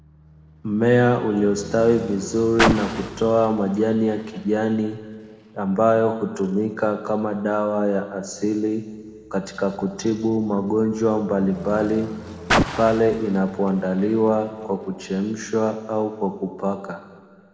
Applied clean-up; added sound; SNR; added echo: none; Car; 10 dB; reverberation time 1.6 s.